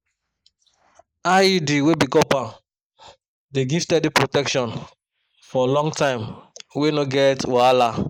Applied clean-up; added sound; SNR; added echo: neural mask model Resemble Enhance denoiser.